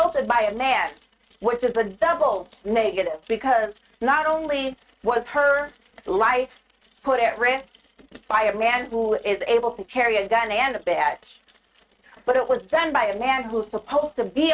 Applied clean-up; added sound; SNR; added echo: neural mask model RNNoise.